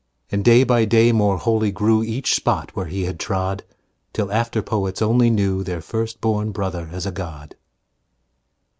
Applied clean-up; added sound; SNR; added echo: none; none; none; none.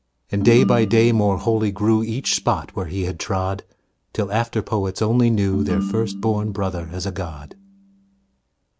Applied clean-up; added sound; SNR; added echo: none; Ringtone; 8 dB; none.